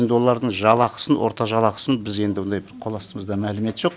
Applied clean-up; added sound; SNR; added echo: none; none; none; none.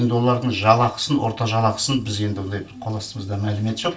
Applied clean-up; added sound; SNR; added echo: none; none; none; reverberation time 0.2 s.